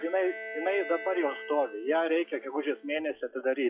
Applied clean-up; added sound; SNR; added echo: classical method log-MMSE.